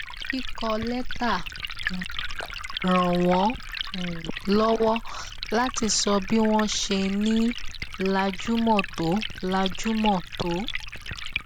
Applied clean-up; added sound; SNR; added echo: none; Liquid; 6 dB; none.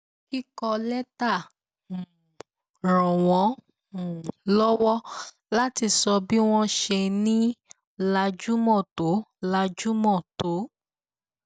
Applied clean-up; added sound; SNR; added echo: none; none; none; none.